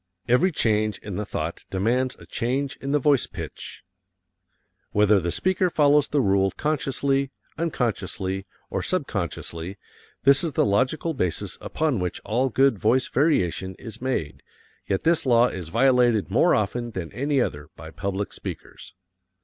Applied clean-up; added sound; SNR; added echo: none; none; none; none.